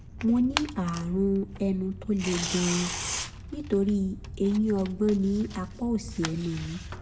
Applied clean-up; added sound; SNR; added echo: none; Tearing; 9 dB; reverberation time 0.9 s.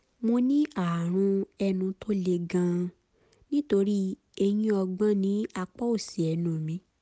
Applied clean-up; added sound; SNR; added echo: none; none; none; none.